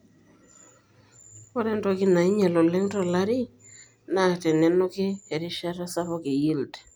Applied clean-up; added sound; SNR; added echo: none; none; none; none.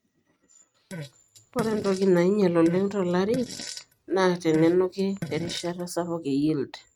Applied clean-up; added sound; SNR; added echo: neural mask model RNNoise.